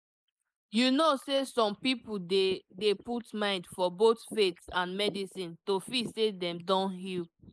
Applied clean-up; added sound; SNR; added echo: neural mask model Resemble Enhance denoiser.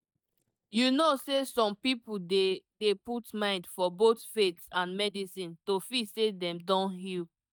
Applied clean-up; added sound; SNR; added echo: neural mask model DeepFilterNet 3.